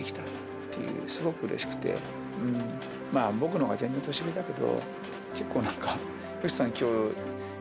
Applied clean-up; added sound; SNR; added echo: none; Mechanisms; 15 dB; none.